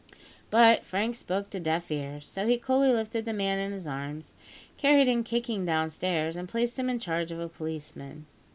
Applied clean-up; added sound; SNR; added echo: none; none; none; none.